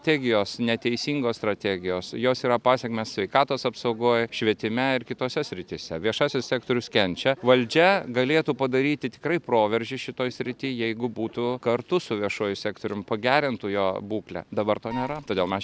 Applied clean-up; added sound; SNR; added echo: none; Wind instrument, woodwind instrument; 12 dB; none.